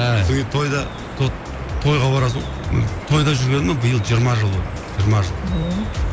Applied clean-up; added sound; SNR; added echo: none; Drip; 12 dB; none.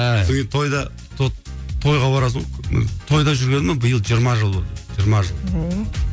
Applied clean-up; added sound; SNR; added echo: none; none; none; none.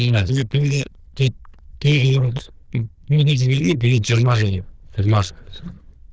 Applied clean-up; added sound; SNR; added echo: neural diffusion model UNIVERSE++.